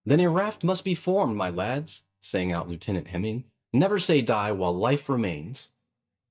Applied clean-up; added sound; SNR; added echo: neural mask model DeepFilterNet 3.